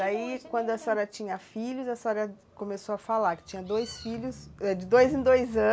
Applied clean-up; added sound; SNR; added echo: none; none; none; none.